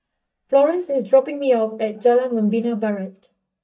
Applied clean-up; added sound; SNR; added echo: neural mask model DeepFilterNet 3.